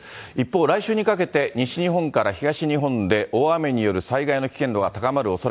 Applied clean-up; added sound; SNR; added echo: none; none; none; none.